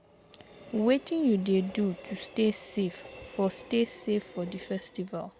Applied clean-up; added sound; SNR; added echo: none; Train; 19 dB; none.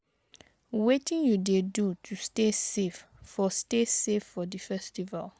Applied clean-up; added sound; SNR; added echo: none; none; none; none.